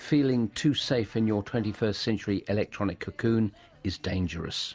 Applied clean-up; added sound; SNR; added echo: none; none; none; none.